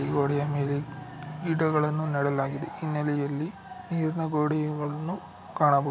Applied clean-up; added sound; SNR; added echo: none; none; none; none.